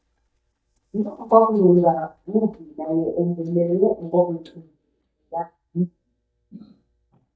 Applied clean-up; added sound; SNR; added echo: neural mask model DeepFilterNet 3.